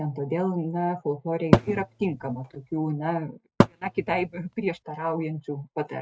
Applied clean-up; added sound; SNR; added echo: neural mask model RNNoise.